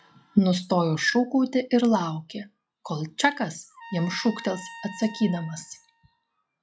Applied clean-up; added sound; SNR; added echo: classical method log-MMSE.